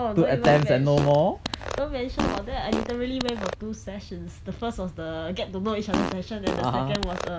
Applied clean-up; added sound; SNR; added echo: none; Fart; 5 dB; none.